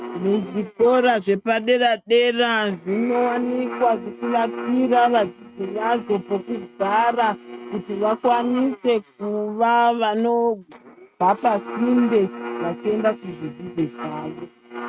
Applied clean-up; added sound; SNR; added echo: neural mask model RNNoise.